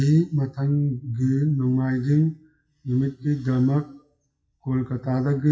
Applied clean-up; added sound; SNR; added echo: classical method WPE with log-MMSE.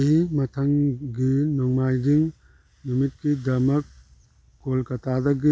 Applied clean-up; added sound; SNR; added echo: none; none; none; none.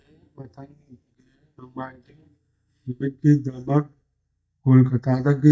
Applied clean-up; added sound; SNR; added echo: neural mask model DeepFilterNet 3.